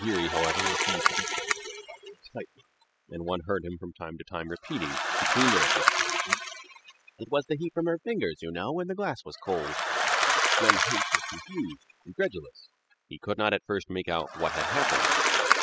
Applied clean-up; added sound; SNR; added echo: classical method spectral subtraction.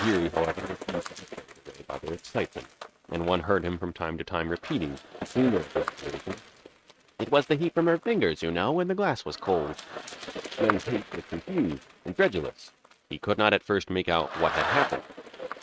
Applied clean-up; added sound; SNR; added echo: neural mask model RNNoise.